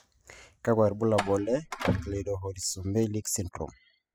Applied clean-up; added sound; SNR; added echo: classical method spectral subtraction.